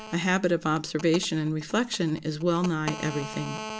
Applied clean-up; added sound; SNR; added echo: none; Telephone; 13 dB; none.